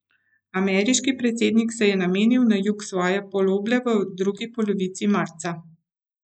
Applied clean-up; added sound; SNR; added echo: neural mask model Resemble Enhance denoiser.